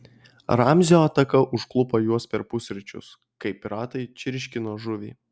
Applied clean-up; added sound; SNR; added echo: none; none; none; none.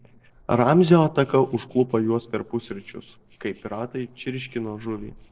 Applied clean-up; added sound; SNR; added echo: neural separator model SepFormer DNS4.